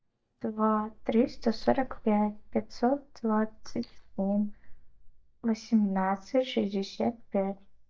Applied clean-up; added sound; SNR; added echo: neural mask model DeepFilterNet 3.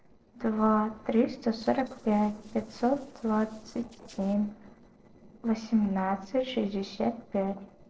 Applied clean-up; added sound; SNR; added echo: neural separator model SepFormer DNS4.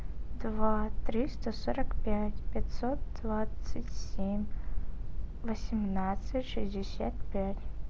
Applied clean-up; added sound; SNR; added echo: none; none; none; none.